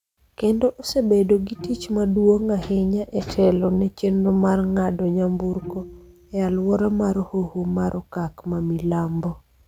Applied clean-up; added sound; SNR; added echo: none; Bowed string instrument; 19 dB; none.